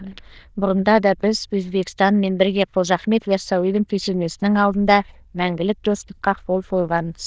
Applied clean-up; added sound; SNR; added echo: neural diffusion model UNIVERSE++.